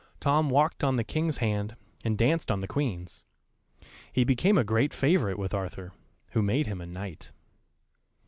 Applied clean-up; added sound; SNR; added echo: none; none; none; none.